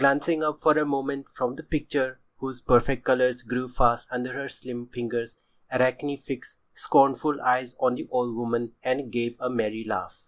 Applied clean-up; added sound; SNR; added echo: none; none; none; none.